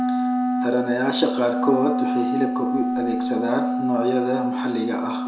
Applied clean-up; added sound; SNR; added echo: none; Wind instrument, woodwind instrument; -1 dB; reverberation time 0.5 s.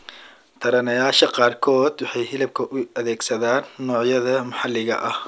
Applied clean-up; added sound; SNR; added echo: none; none; none; none.